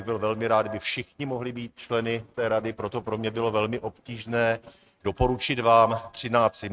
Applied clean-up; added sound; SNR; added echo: neural mask model RNNoise.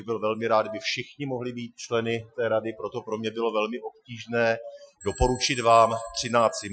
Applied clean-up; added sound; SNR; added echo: classical method Wiener filter.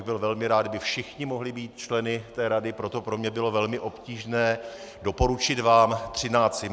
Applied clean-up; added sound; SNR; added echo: none; none; none; none.